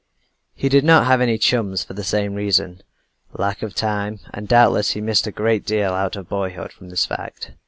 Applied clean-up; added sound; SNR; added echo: none; none; none; none.